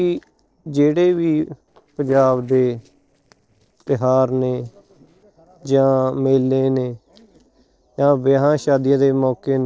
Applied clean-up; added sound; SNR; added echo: neural separator model SepFormer DNS4.